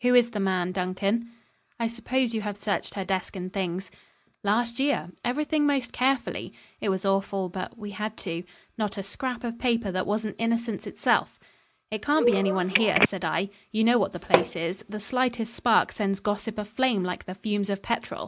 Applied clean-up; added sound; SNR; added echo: none; Telephone + Hammer; -1 dB; none.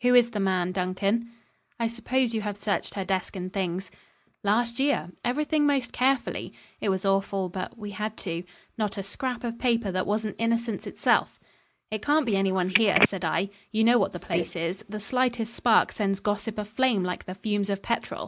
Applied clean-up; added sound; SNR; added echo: neural mask model Resemble Enhance denoiser.